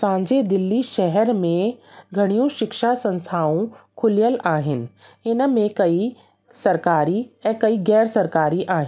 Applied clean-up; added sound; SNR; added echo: none; none; none; none.